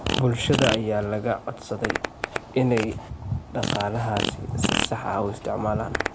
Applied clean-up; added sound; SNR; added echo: none; Fart; 4 dB; none.